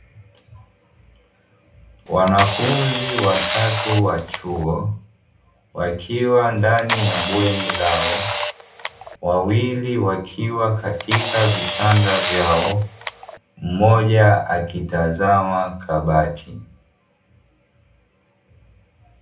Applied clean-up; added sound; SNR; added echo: none; Camera; 4 dB; reverberation time 0.3 s.